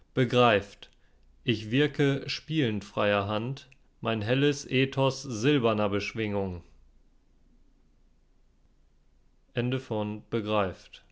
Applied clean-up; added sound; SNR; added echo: none; none; none; none.